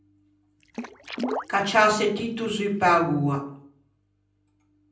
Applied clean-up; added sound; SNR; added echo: none; Water / Splash, splatter; 10 dB; reverberation time 0.6 s.